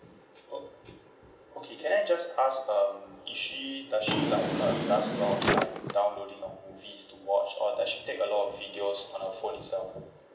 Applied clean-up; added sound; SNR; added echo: none; Drawer open or close; 0 dB; reverberation time 0.5 s.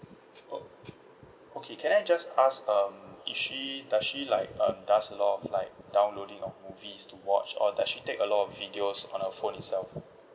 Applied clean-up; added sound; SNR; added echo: none; none; none; none.